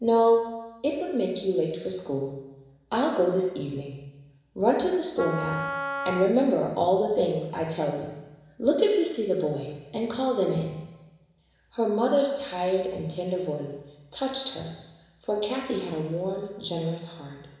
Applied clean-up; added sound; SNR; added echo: none; Wind instrument, woodwind instrument; 7 dB; reverberation time 1.0 s.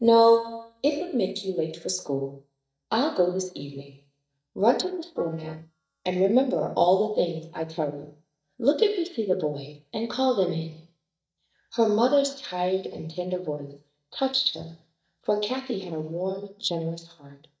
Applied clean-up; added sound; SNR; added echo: neural mask model DeepFilterNet 3.